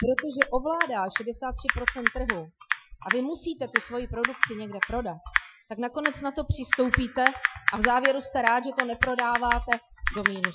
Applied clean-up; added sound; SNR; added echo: classical method Wiener filter.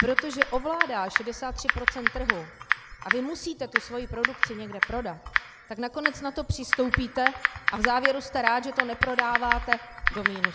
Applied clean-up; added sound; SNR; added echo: none; Typing; -2 dB; none.